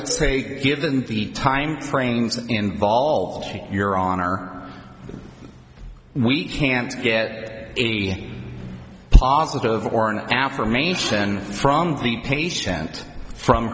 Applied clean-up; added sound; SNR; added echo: none; Cowbell; 19 dB; none.